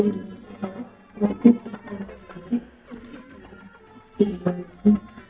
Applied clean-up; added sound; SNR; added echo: neural mask model DeepFilterNet 3.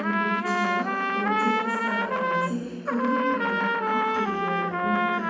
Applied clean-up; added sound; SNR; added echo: none; Trumpet; -4 dB; reverberation time 1.9 s.